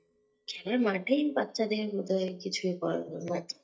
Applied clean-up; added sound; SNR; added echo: neural mask model DeepFilterNet 3.